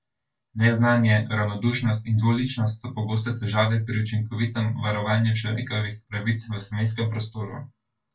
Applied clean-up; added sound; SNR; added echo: none; none; none; reverberation time 0.2 s.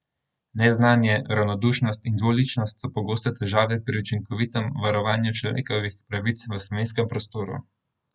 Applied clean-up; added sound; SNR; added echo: none; none; none; none.